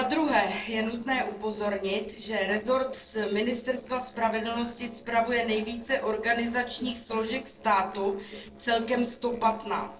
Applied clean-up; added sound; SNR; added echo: neural separator model SepFormer DNS4.